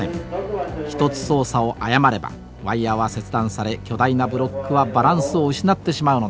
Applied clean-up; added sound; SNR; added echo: none; none; none; none.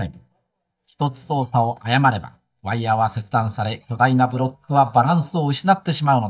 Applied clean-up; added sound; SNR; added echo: neural mask model DeepFilterNet 3.